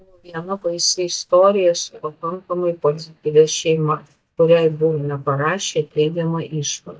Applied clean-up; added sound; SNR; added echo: neural mask model DeepFilterNet 3.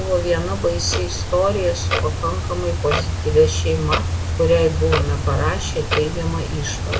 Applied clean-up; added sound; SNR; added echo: none; Clock; 1 dB; reverberation time 0.5 s.